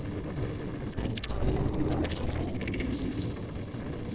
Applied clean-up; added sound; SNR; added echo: neural separator model SepFormer DNS4.